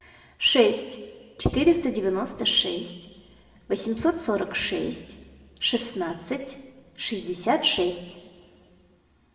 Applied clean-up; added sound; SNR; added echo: none; none; none; reverberation time 1.4 s.